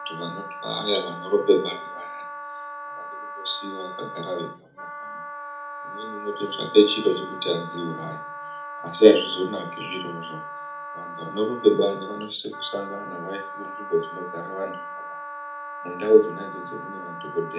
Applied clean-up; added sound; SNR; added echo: none; Wind instrument, woodwind instrument; 11 dB; reverberation time 0.3 s.